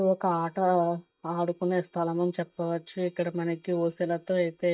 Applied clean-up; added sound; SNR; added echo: neural mask model DeepFilterNet 3.